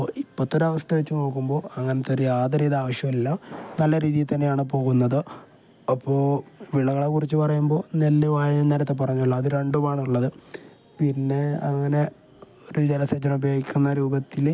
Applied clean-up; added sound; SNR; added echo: none; none; none; none.